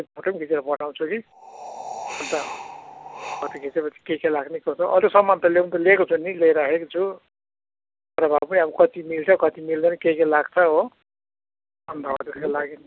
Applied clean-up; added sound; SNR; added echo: none; Wind; 13 dB; none.